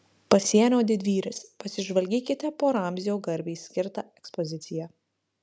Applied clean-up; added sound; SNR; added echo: none; none; none; none.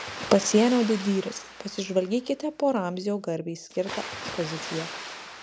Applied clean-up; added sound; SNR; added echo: none; Water; 12 dB; none.